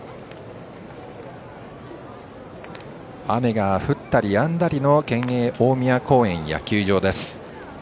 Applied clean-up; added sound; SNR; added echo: none; none; none; none.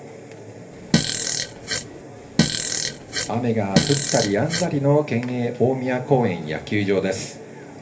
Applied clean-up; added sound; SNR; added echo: none; Fart; 1 dB; reverberation time 0.3 s.